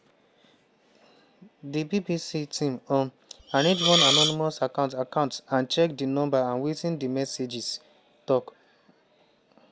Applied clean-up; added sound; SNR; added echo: none; Hiss; -4 dB; none.